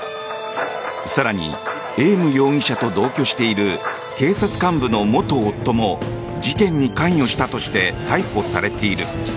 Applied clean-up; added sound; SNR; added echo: none; none; none; none.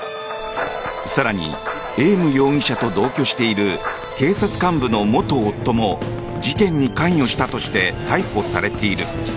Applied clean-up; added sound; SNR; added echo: none; Typing; 20 dB; none.